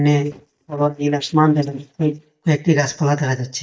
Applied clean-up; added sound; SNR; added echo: neural mask model DeepFilterNet 3.